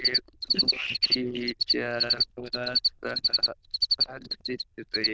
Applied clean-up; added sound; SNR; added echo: neural diffusion model UNIVERSE++.